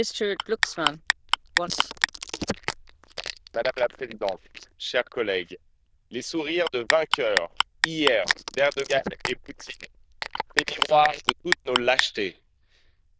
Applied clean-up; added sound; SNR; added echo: neural diffusion model UNIVERSE++.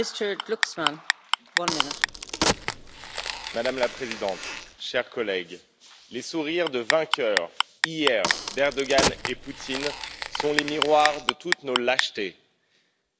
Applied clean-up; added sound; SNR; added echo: none; Crack + Clock; 0 dB; none.